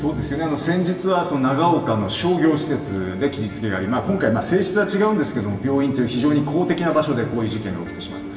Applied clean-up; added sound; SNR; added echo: none; none; none; reverberation time 1.1 s.